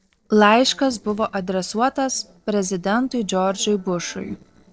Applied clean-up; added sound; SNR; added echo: neural separator model SepFormer DNS4.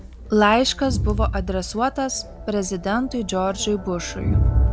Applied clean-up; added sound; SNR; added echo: none; Crowd; 2 dB; none.